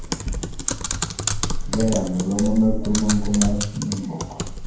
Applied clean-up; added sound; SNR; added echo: none; Typing; 1 dB; reverberation time 0.9 s.